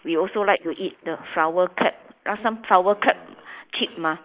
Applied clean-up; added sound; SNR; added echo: neural mask model Resemble Enhance denoiser.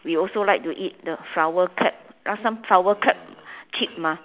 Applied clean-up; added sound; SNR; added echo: none; none; none; none.